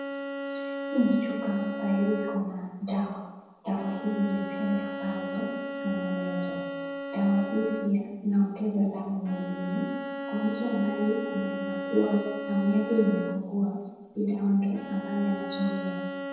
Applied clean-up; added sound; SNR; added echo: none; Bowed string instrument; 7 dB; reverberation time 1.1 s.